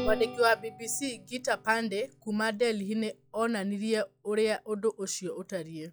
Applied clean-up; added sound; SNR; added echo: classical method log-MMSE.